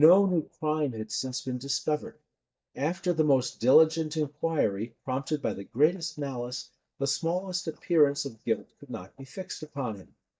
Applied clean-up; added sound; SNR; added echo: neural mask model DeepFilterNet 3.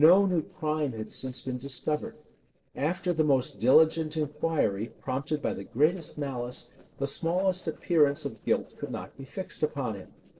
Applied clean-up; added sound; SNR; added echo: neural separator model SepFormer DNS4.